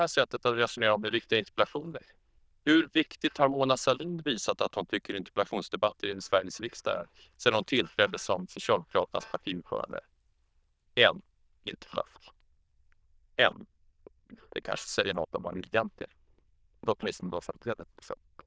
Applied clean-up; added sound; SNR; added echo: neural diffusion model UNIVERSE++.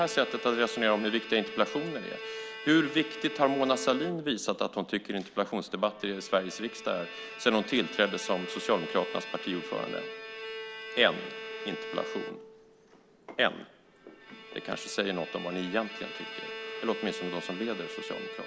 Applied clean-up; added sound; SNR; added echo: none; Bowed string instrument; 10 dB; none.